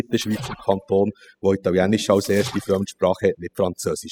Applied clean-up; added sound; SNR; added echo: classical method spectral subtraction.